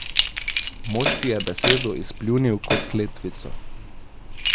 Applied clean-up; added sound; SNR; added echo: none; Keys jangling + Hi-hat; 0 dB; none.